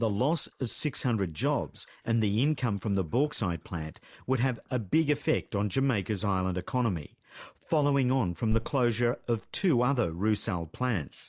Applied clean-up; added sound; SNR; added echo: neural mask model Resemble Enhance denoiser.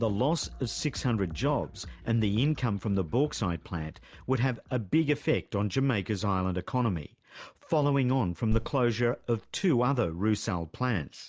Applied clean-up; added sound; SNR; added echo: none; Bass drum; 7 dB; none.